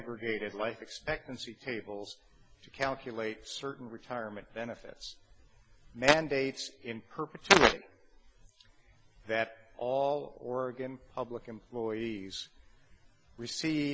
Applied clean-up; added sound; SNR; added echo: none; none; none; none.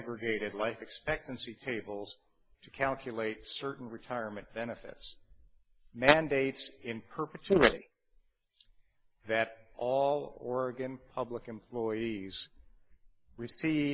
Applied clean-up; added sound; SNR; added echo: neural mask model Resemble Enhance denoiser.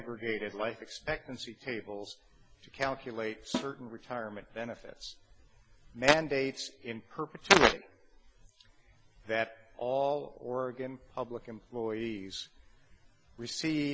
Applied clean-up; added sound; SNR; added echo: none; Snare drum; 8 dB; none.